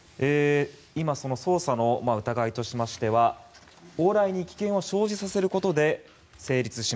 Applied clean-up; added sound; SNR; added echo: none; none; none; none.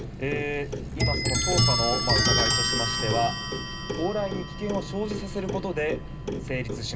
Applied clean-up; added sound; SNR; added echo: none; Clock; -3 dB; reverberation time 0.2 s.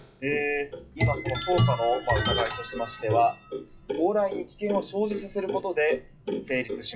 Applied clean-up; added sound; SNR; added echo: classical method WPE with log-MMSE.